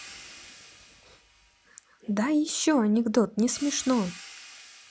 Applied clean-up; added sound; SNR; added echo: none; Hi-hat; 19 dB; none.